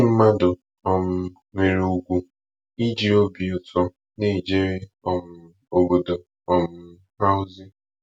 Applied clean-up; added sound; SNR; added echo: none; none; none; none.